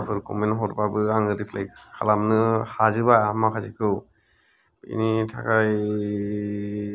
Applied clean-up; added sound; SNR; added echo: none; none; none; none.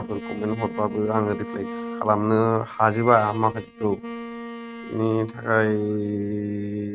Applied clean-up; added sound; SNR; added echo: neural mask model RNNoise.